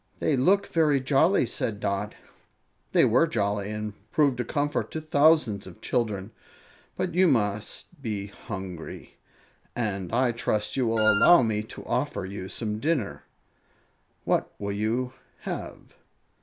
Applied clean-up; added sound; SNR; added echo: none; Wind instrument, woodwind instrument; 0 dB; none.